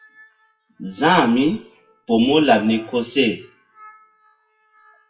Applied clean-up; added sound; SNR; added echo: classical method WPE with log-MMSE.